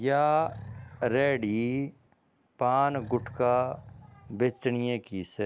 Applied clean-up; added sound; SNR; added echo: none; Animal; 18 dB; none.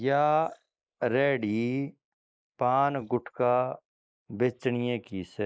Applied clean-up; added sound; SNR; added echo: neural mask model Resemble Enhance denoiser.